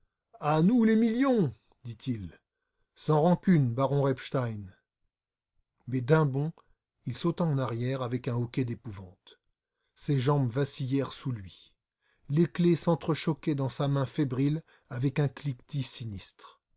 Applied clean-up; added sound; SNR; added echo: none; none; none; none.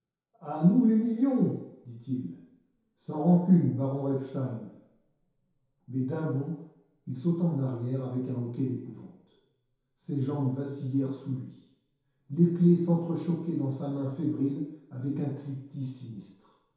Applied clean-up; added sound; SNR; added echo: none; none; none; reverberation time 0.8 s.